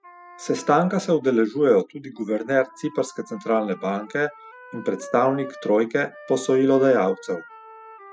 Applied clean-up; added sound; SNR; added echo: classical method spectral subtraction.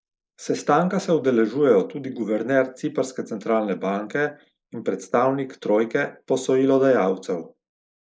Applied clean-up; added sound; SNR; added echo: neural mask model Resemble Enhance denoiser.